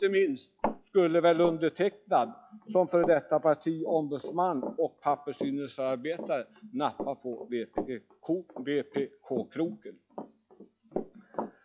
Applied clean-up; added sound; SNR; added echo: classical method log-MMSE.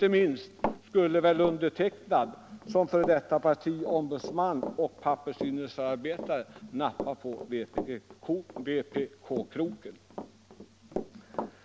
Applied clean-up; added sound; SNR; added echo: none; Run; 11 dB; none.